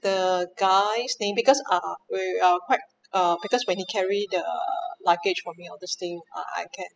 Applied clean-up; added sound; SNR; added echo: classical method spectral subtraction.